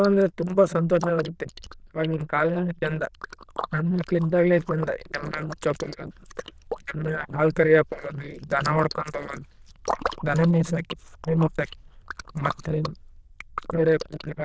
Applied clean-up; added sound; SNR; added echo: neural diffusion model UNIVERSE++.